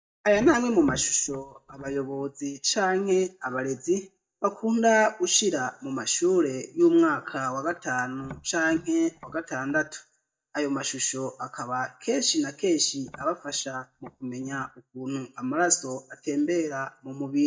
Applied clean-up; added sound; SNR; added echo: neural mask model DeepFilterNet 3.